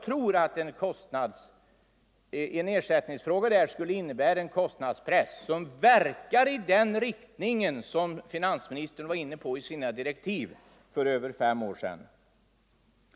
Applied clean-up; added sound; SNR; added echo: none; none; none; none.